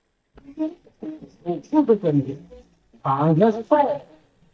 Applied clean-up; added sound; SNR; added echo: neural mask model DeepFilterNet 3.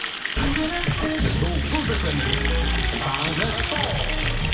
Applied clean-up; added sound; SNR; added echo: none; Water tap, faucet; 5 dB; reverberation time 0.7 s.